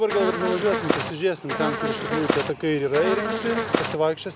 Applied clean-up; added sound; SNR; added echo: none; Buzz; 0 dB; none.